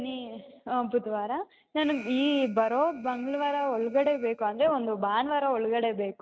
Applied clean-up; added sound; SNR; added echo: neural mask model RNNoise.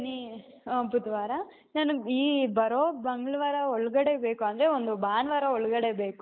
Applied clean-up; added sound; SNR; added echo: neural mask model Resemble Enhance denoiser.